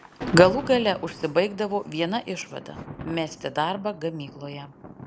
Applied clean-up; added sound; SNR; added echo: none; Thunder; 14 dB; none.